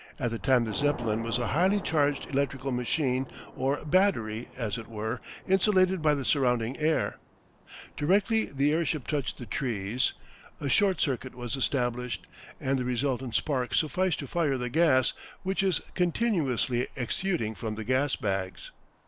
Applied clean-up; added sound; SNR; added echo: none; Thunder / Rain; 20 dB; none.